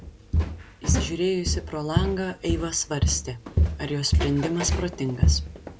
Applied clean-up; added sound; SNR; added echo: none; Walk, footsteps; -3 dB; none.